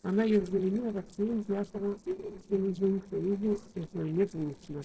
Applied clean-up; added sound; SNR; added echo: neural separator model SepFormer DNS4.